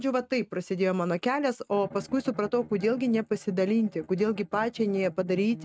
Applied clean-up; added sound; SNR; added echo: neural mask model RNNoise.